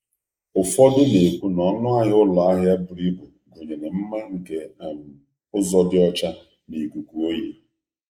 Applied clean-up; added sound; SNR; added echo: neural mask model Resemble Enhance denoiser.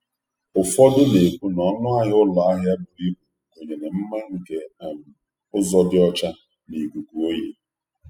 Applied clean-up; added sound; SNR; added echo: classical method spectral subtraction.